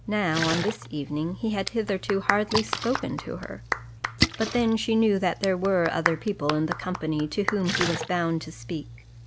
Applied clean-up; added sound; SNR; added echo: none; Splash, splatter + Clapping; 6 dB; none.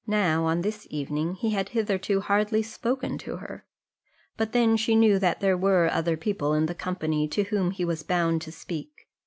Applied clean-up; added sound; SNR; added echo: none; none; none; none.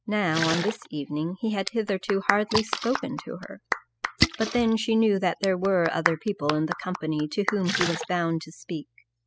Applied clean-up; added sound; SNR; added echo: classical method spectral subtraction.